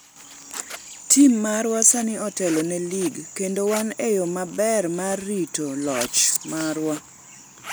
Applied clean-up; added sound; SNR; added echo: none; Zipper (clothing); 18 dB; none.